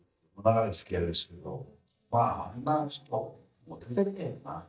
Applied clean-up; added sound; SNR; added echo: neural mask model DeepFilterNet 3.